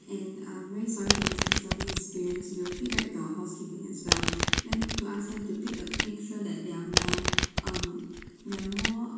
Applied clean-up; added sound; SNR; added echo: none; Domestic sounds, home sounds; -3 dB; reverberation time 1.2 s.